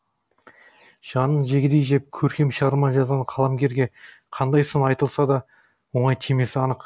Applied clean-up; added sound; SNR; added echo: none; none; none; none.